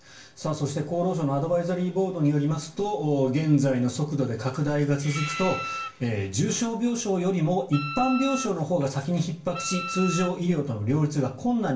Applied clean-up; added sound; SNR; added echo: none; Wind instrument, woodwind instrument; 9 dB; reverberation time 0.3 s.